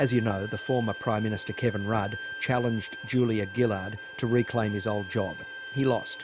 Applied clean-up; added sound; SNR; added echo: none; Bowed string instrument; 12 dB; none.